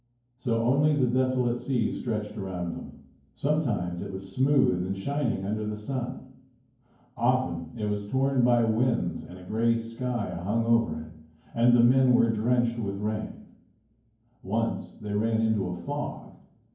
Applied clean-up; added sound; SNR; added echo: none; none; none; reverberation time 0.9 s.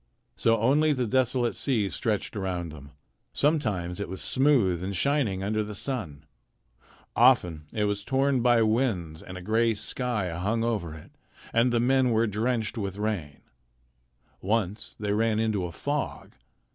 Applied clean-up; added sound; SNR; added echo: none; none; none; none.